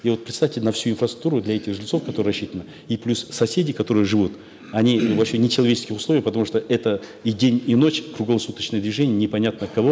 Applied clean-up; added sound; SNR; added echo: none; none; none; none.